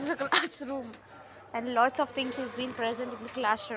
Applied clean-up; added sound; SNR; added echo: none; Tambourine; 11 dB; none.